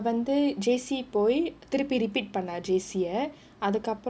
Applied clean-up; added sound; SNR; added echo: none; none; none; none.